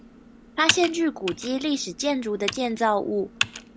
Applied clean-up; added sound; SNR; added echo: none; Computer keyboard; 7 dB; none.